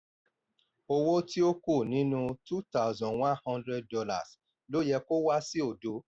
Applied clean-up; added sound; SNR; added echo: none; none; none; none.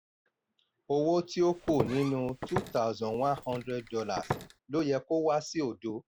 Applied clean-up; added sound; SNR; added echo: none; Walk, footsteps; 8 dB; none.